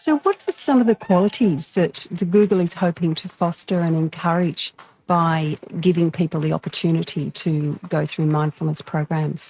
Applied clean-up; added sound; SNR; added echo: neural mask model RNNoise.